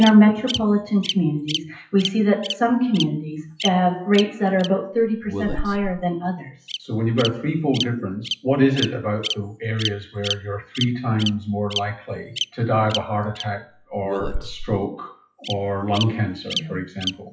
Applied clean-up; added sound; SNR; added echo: classical method WPE with log-MMSE.